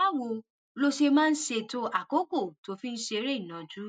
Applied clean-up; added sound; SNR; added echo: none; none; none; none.